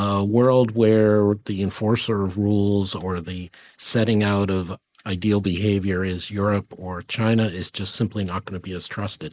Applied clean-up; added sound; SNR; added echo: neural mask model Resemble Enhance denoiser.